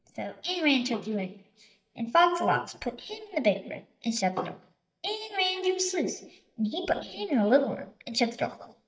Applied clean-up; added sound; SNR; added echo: neural mask model DeepFilterNet 3.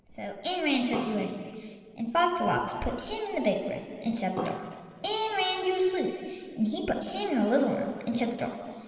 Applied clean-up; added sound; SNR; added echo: neural separator model SepFormer DNS4.